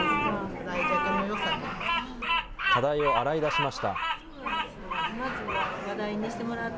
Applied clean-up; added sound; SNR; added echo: none; Bird vocalization, bird call, bird song; -1 dB; none.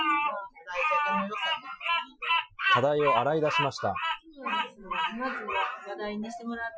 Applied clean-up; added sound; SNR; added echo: classical method Wiener filter.